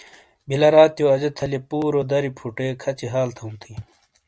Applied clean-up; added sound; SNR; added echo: none; none; none; none.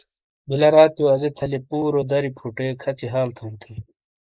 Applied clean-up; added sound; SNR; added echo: neural mask model Resemble Enhance denoiser.